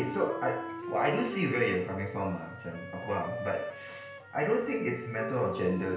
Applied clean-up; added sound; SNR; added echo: none; Wind instrument, woodwind instrument; 9 dB; reverberation time 0.5 s.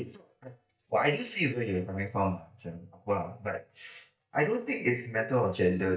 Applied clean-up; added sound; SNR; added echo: neural mask model DeepFilterNet 3.